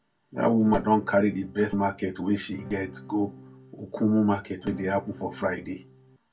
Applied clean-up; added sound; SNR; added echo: none; Acoustic guitar / Strum; 18 dB; reverberation time 0.2 s.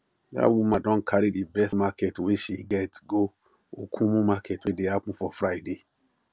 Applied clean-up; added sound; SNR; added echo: none; none; none; none.